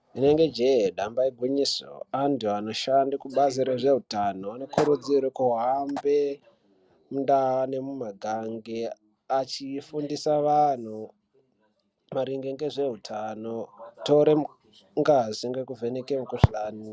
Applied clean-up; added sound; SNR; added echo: none; none; none; none.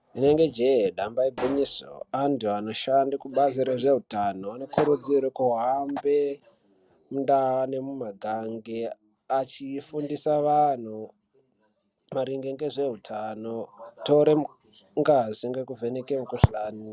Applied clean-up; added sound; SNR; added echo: none; Explosion; 15 dB; none.